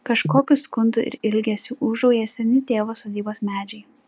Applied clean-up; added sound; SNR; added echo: none; none; none; none.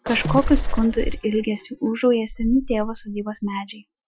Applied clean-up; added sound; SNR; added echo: classical method Wiener filter.